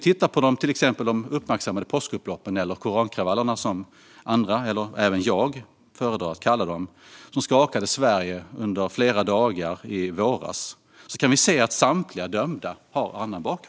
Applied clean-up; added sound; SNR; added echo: none; none; none; none.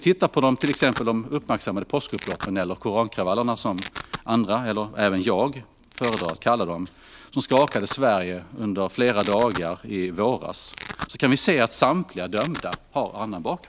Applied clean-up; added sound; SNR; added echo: none; Domestic sounds, home sounds; 15 dB; none.